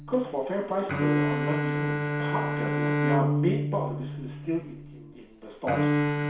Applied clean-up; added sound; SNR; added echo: none; Bowed string instrument; -4 dB; reverberation time 0.6 s.